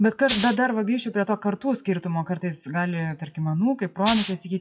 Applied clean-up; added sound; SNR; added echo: classical method WPE with log-MMSE.